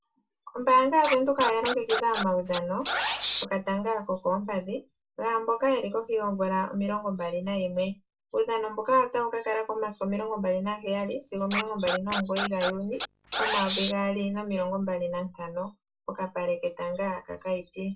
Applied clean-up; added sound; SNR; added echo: none; Scratching (performance technique); 3 dB; reverberation time 0.2 s.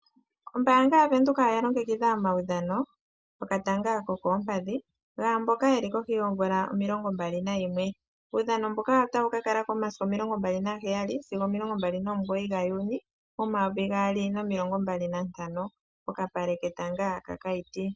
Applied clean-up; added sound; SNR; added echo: none; none; none; none.